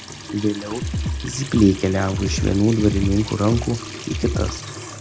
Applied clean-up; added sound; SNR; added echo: none; Trickle, dribble / Sink (filling or washing) / Water tap, faucet + Drum kit; 6 dB; none.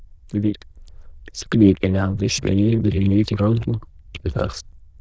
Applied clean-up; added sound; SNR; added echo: neural diffusion model UNIVERSE++.